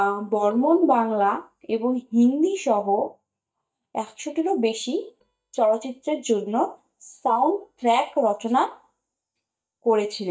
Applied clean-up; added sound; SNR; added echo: neural mask model DeepFilterNet 3.